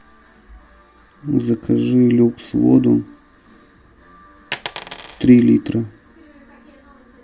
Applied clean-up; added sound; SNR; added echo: none; Coin (dropping); 10 dB; none.